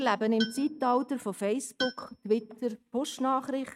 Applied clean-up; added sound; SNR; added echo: neural mask model RNNoise.